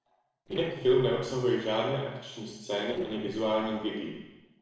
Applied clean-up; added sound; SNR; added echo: neural separator model SepFormer DNS4.